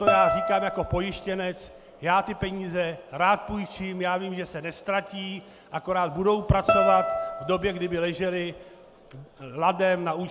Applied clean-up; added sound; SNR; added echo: none; Guitar; 3 dB; none.